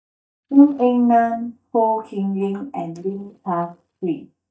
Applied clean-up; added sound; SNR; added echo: neural mask model DeepFilterNet 3.